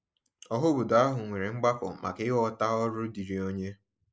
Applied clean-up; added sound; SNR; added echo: neural mask model Resemble Enhance denoiser.